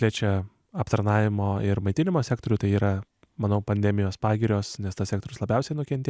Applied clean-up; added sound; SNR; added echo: none; none; none; none.